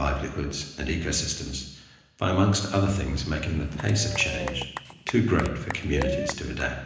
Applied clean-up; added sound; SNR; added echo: none; Applause / Cheering / Clapping; 8 dB; reverberation time 1.0 s.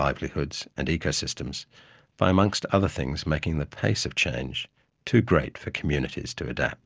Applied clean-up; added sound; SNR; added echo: none; none; none; none.